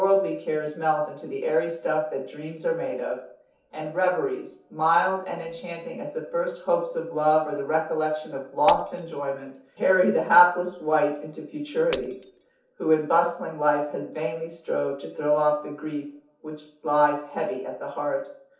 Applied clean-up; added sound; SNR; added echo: none; Shatter; 14 dB; reverberation time 0.5 s.